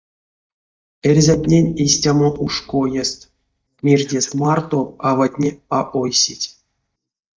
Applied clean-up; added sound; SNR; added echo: neural mask model DeepFilterNet 3.